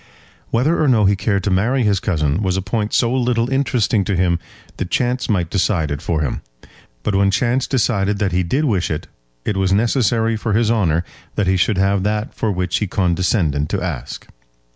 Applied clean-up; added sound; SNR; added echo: none; none; none; none.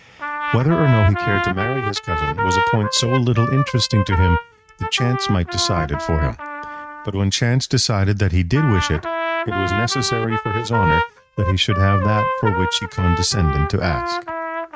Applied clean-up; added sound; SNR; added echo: neural mask model RNNoise.